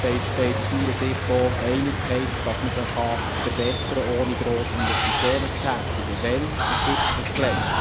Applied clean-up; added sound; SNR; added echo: none; Water; -3 dB; none.